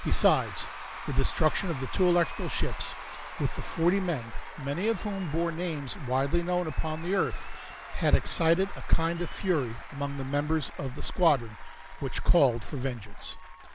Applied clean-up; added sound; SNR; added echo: none; Applause / Crowd / Cheering; 16 dB; none.